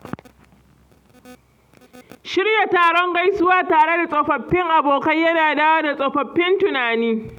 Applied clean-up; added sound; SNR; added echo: none; none; none; none.